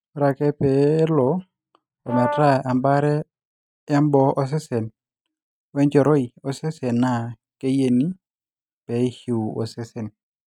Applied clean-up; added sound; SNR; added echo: neural mask model RNNoise.